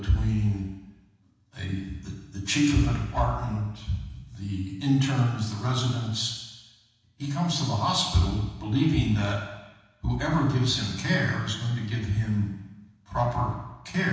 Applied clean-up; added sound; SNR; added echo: none; none; none; reverberation time 1.1 s.